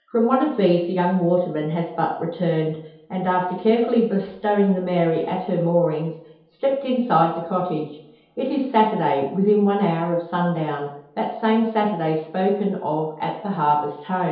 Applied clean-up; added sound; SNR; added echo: none; none; none; reverberation time 0.8 s.